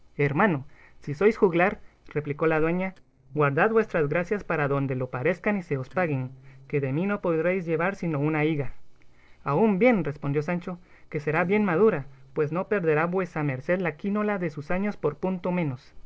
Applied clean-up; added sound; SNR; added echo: neural separator model SepFormer DNS4.